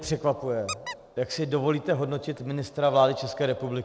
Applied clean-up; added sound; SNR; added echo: none; Squeak; 15 dB; none.